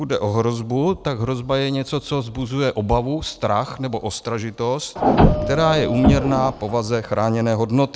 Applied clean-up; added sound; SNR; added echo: none; Printer; -1 dB; none.